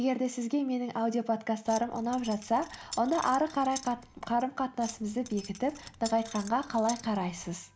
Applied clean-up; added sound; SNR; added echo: none; Keys jangling; 16 dB; none.